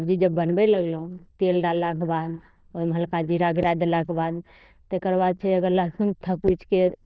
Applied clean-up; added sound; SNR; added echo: neural diffusion model UNIVERSE++.